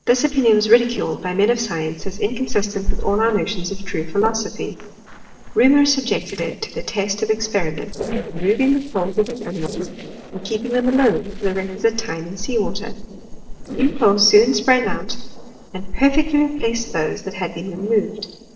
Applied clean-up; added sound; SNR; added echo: neural separator model SepFormer DNS4.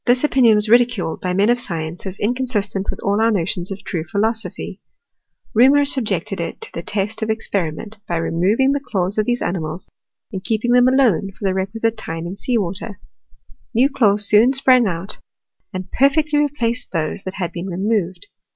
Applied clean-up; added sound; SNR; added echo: none; none; none; none.